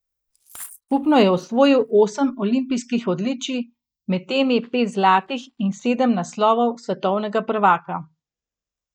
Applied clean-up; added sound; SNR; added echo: neural mask model DeepFilterNet 3.